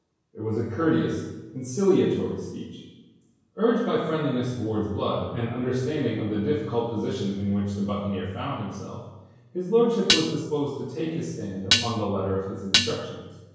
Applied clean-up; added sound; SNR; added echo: none; Dishes, pots, and pans; -1 dB; reverberation time 1.0 s.